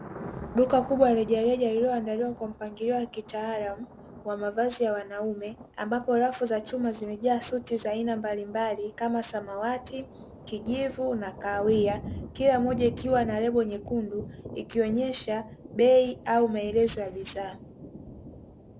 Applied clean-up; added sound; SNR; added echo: none; Thunder; 15 dB; none.